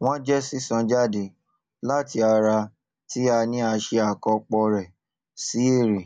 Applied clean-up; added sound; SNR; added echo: none; none; none; none.